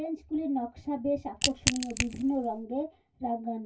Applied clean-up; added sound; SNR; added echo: none; Crack / Crushing; 0 dB; reverberation time 0.1 s.